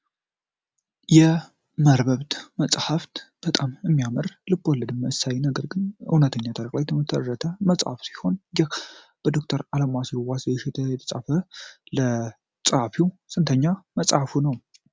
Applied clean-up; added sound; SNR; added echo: none; none; none; none.